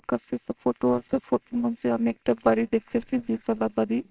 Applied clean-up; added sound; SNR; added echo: neural separator model SepFormer WHAMR!.